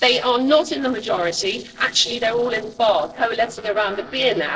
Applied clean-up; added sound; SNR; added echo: neural separator model SepFormer DNS4.